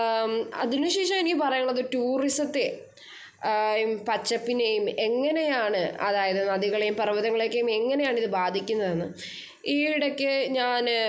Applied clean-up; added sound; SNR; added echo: none; none; none; none.